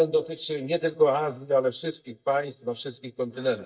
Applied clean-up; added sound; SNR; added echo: neural mask model DeepFilterNet 3.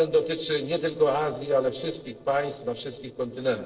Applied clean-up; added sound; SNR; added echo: neural separator model SepFormer DNS4.